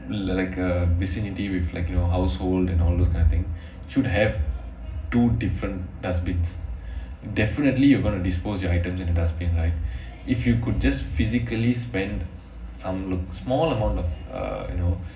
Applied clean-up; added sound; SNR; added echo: none; none; none; reverberation time 0.4 s.